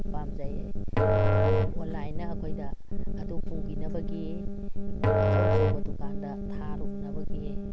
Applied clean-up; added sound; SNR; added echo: none; Musical instrument; 0 dB; none.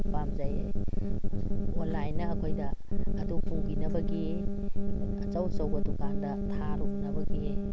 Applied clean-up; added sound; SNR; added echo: none; none; none; none.